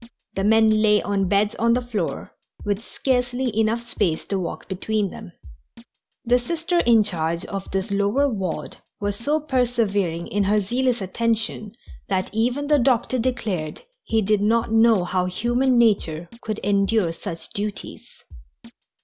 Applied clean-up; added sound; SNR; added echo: none; Drum kit; 18 dB; none.